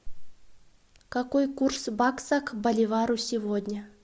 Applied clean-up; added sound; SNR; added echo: none; none; none; none.